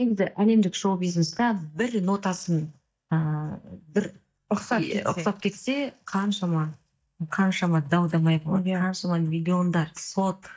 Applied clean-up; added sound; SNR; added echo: neural mask model DeepFilterNet 3.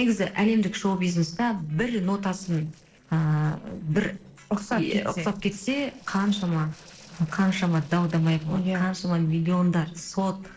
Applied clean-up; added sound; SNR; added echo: neural separator model SepFormer DNS4.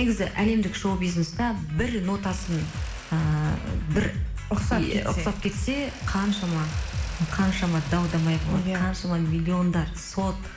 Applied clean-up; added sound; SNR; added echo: none; Mechanisms; 20 dB; reverberation time 0.7 s.